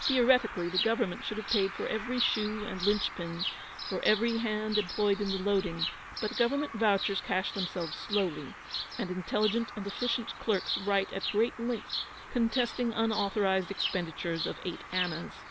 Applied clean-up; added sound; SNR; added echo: none; Bird vocalization, bird call, bird song; 7 dB; none.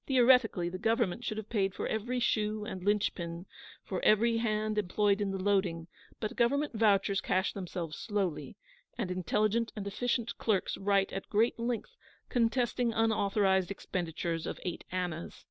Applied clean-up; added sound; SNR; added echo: none; none; none; none.